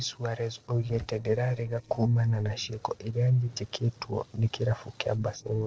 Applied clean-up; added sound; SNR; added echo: neural separator model SepFormer DNS4.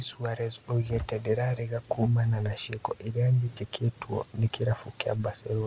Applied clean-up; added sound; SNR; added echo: none; none; none; none.